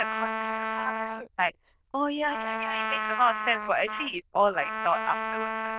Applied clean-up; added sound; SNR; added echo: neural diffusion model UNIVERSE++.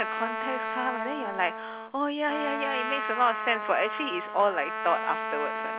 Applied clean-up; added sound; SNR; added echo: none; Trumpet; 4 dB; none.